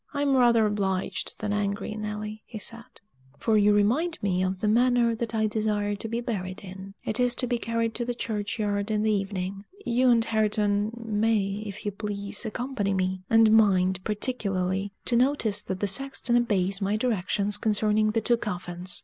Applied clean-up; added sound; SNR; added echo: none; none; none; none.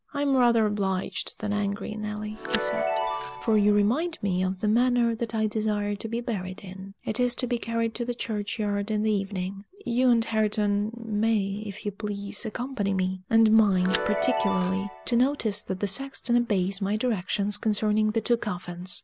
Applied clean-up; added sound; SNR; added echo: none; Chime; 8 dB; none.